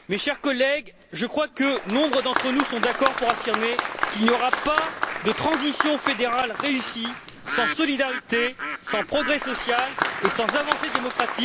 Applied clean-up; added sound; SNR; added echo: none; Bird + Applause; 3 dB; none.